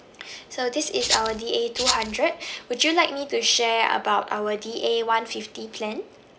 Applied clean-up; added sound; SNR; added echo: none; Rattle (instrument); 2 dB; none.